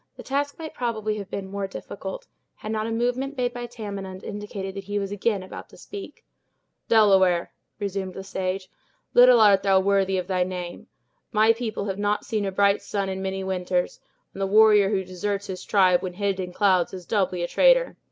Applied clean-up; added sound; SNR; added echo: none; none; none; none.